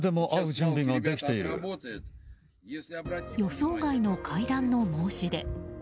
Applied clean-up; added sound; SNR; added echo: none; none; none; none.